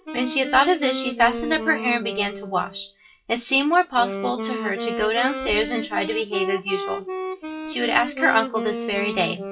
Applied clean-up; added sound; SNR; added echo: classical method WPE with log-MMSE.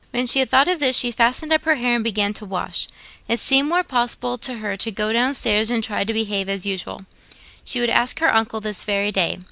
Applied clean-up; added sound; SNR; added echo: none; none; none; none.